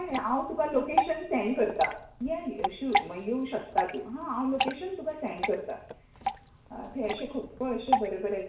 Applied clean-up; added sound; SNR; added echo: none; Drip / Water; 2 dB; reverberation time 0.6 s.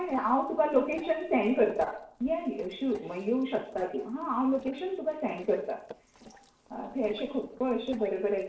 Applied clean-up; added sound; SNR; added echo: neural separator model SepFormer DNS4.